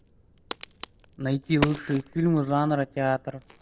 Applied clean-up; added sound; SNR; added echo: none; Crack; 11 dB; none.